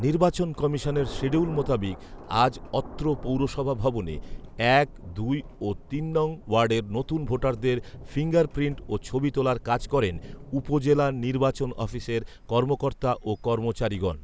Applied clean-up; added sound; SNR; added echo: none; Thunder; 15 dB; none.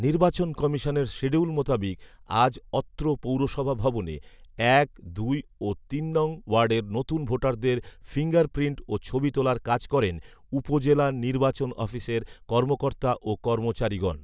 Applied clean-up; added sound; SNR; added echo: none; none; none; none.